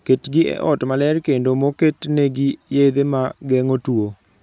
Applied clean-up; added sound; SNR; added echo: none; none; none; none.